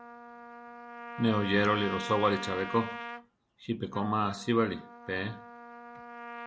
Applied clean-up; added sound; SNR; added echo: none; Trumpet; 11 dB; none.